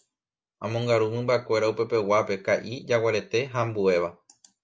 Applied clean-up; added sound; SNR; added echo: none; none; none; none.